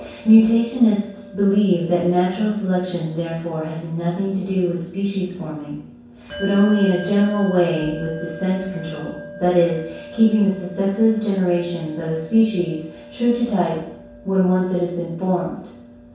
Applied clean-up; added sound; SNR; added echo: none; Bell; 18 dB; reverberation time 0.7 s.